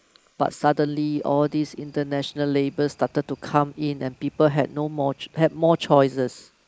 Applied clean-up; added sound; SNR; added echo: neural mask model Resemble Enhance denoiser.